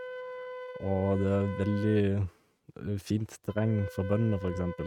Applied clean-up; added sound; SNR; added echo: neural mask model RNNoise.